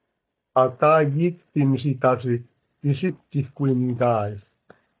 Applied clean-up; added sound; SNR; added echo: neural mask model DeepFilterNet 3.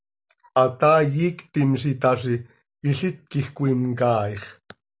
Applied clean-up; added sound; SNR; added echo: none; none; none; none.